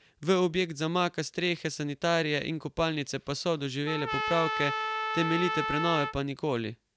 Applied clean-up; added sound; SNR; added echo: none; Trumpet; 4 dB; none.